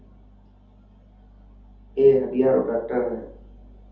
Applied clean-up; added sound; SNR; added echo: none; none; none; reverberation time 0.6 s.